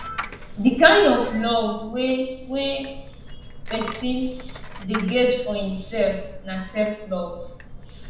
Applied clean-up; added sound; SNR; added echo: none; Coin (dropping); 12 dB; reverberation time 0.8 s.